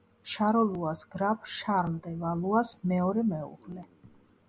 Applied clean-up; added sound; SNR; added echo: none; none; none; none.